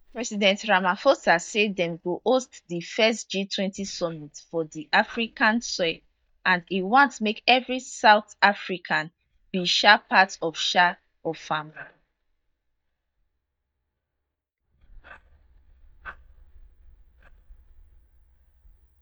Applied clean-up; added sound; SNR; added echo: neural mask model DeepFilterNet 3.